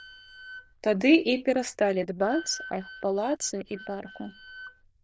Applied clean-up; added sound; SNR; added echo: neural diffusion model UNIVERSE++.